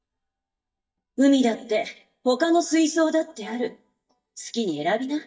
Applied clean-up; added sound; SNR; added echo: neural mask model DeepFilterNet 3.